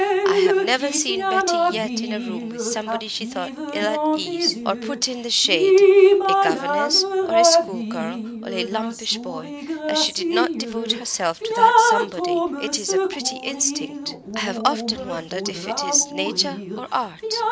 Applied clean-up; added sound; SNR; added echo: none; Drip; -4 dB; none.